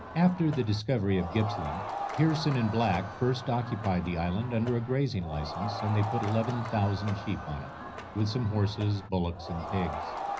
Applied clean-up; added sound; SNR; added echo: none; Crowd; 9 dB; reverberation time 0.5 s.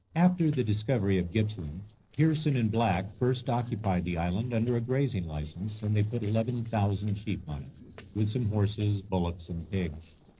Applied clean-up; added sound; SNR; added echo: neural separator model SepFormer DNS4.